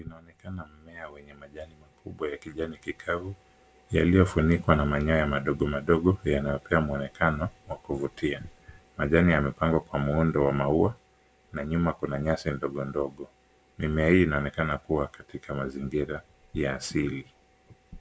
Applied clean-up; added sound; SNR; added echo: none; none; none; none.